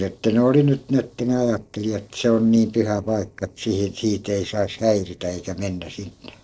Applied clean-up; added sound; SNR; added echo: neural separator model SepFormer DNS4.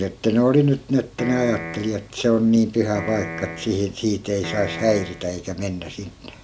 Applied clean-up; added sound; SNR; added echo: none; Piano; 10 dB; none.